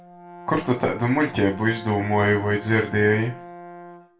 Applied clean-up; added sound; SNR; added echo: none; Brass instrument; 17 dB; reverberation time 0.3 s.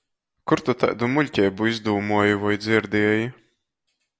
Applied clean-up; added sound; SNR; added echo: none; none; none; none.